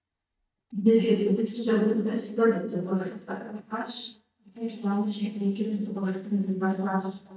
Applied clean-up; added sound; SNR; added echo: neural mask model DeepFilterNet 3.